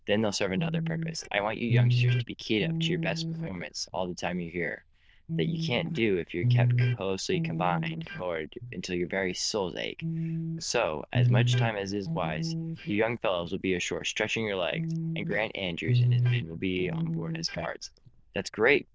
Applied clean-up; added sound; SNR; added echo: neural diffusion model UNIVERSE++.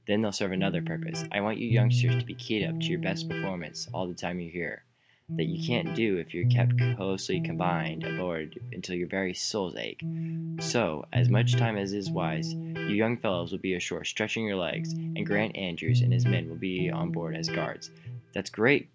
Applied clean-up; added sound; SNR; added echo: none; Electric guitar; 0 dB; none.